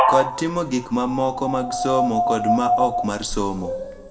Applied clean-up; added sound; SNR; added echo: none; Dog; 0 dB; reverberation time 1.1 s.